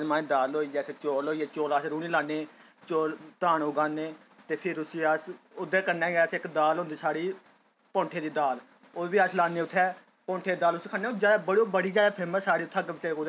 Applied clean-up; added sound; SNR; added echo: none; none; none; none.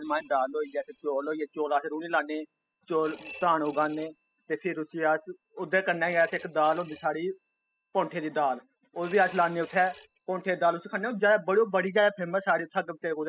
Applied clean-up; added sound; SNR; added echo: classical method spectral subtraction.